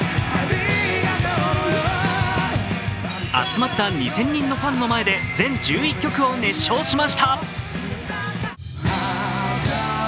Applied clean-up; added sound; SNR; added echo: none; none; none; none.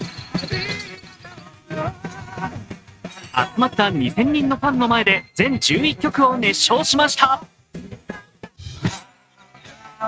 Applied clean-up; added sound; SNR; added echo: neural mask model RNNoise.